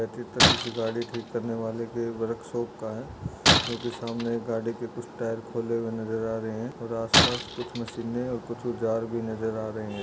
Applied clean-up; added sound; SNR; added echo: none; Shatter; -2 dB; none.